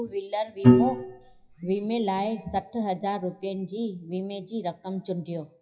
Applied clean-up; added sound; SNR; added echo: classical method WPE with log-MMSE.